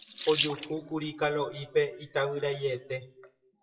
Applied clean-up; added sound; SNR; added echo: classical method WPE with log-MMSE.